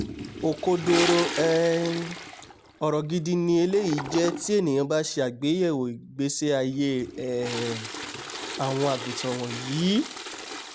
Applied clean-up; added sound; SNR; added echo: none; Toilet flush; 9 dB; none.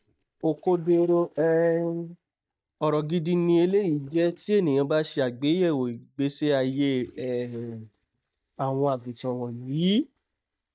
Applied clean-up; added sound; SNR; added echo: neural mask model DeepFilterNet 3.